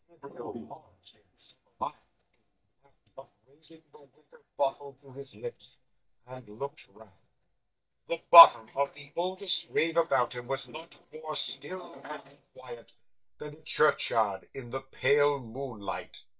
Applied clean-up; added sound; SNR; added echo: neural mask model DeepFilterNet 3.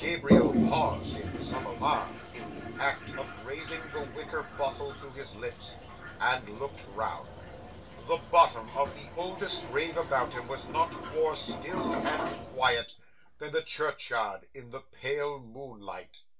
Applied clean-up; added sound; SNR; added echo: none; Toilet flush; 2 dB; reverberation time 0.2 s.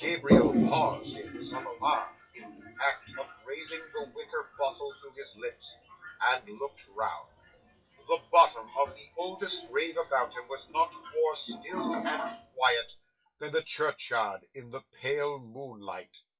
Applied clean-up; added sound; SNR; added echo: classical method WPE with log-MMSE.